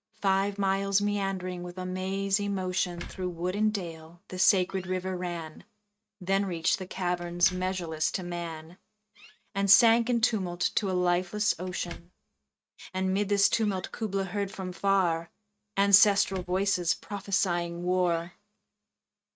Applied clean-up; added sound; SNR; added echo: neural mask model RNNoise.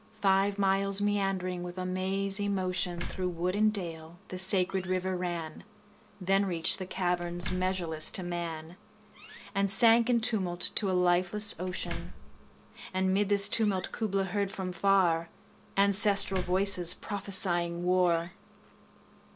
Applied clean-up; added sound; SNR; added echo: none; Slam; 15 dB; none.